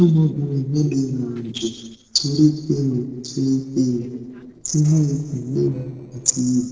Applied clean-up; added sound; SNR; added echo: neural separator model SepFormer DNS4.